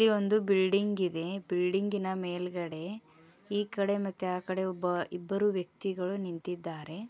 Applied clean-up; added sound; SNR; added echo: none; none; none; none.